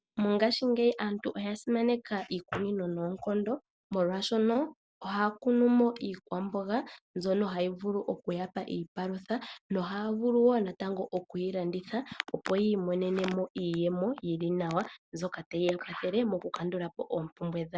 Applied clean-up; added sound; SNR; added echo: none; none; none; none.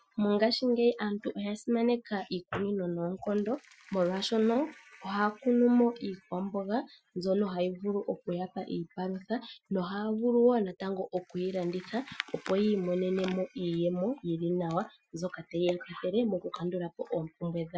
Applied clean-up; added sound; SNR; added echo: classical method Wiener filter.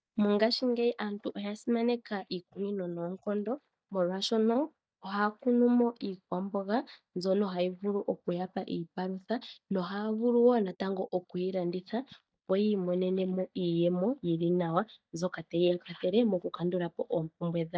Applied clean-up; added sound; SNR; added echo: neural mask model DeepFilterNet 3.